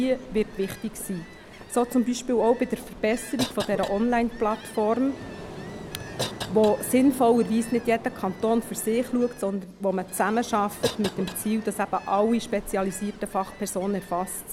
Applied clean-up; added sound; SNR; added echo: none; Cough + Ocean; 13 dB; none.